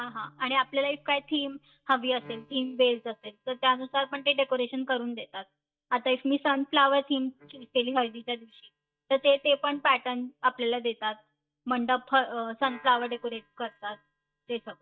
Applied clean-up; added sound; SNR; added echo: neural mask model DeepFilterNet 3.